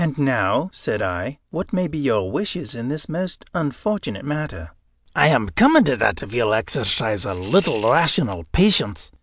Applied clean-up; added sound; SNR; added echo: none; Coin (dropping) / Glass; 12 dB; none.